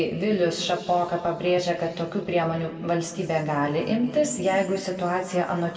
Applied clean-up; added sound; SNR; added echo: none; none; none; reverberation time 1.9 s.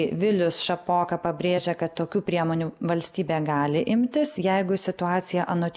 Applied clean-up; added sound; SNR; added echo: none; none; none; none.